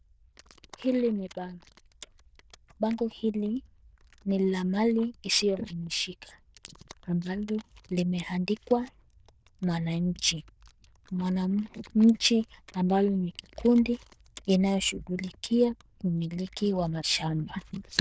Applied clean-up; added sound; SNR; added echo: neural diffusion model UNIVERSE++.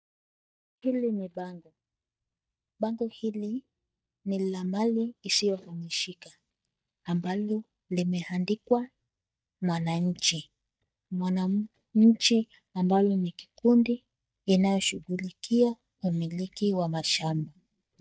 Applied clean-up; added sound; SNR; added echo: neural mask model DeepFilterNet 3.